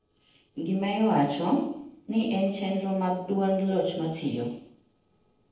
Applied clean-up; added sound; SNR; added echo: neural separator model SepFormer DNS4.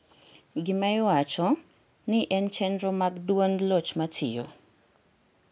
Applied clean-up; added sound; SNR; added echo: none; none; none; none.